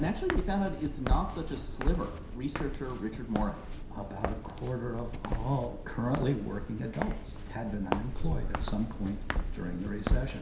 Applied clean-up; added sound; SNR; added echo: none; Walk, footsteps; -1 dB; reverberation time 0.7 s.